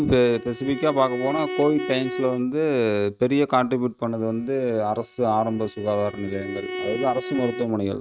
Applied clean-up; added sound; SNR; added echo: neural mask model RNNoise.